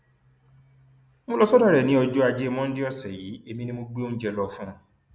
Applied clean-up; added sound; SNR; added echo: none; none; none; none.